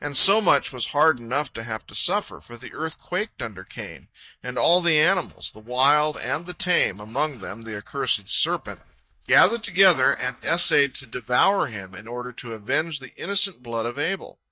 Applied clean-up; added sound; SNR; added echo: neural mask model DeepFilterNet 3.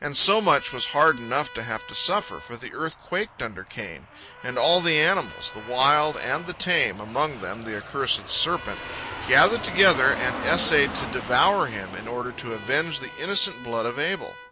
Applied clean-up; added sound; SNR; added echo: none; Aircraft + Trumpet; 13 dB; none.